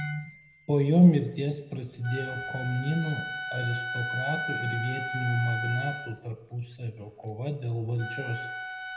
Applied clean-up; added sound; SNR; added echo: none; Wind instrument, woodwind instrument; 8 dB; reverberation time 0.8 s.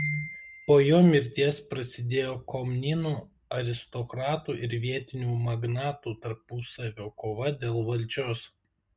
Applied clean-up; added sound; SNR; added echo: none; none; none; none.